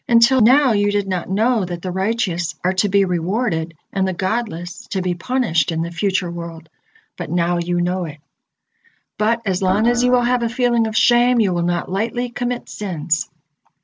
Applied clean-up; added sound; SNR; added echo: none; Organ; 10 dB; none.